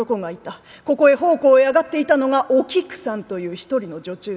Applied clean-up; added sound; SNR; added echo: none; none; none; none.